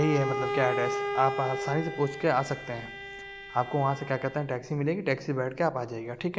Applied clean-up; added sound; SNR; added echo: none; Bowed string instrument; 6 dB; none.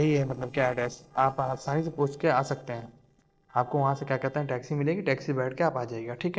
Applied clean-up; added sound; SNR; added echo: neural separator model SepFormer DNS4.